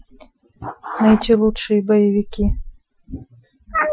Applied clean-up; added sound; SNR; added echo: classical method Wiener filter.